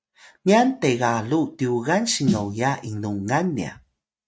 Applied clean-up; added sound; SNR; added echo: neural mask model RNNoise.